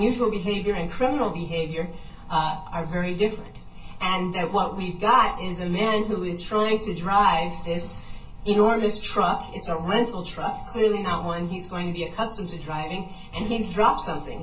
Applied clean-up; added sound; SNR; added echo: none; none; none; reverberation time 0.2 s.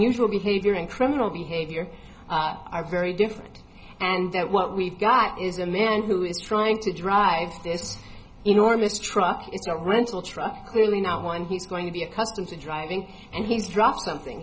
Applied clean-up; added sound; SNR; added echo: none; none; none; none.